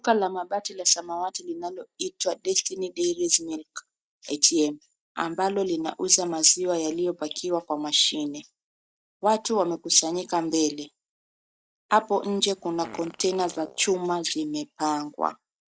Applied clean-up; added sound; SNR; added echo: neural mask model DeepFilterNet 3.